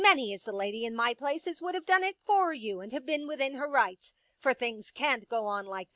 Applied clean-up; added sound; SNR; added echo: none; none; none; none.